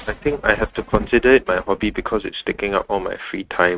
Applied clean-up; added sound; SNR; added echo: neural mask model RNNoise.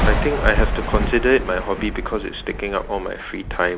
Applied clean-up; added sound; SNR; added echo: none; Thunder; 1 dB; none.